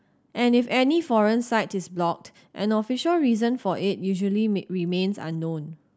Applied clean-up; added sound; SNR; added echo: none; none; none; none.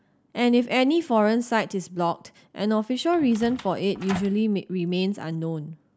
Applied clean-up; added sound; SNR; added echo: none; Door; 15 dB; none.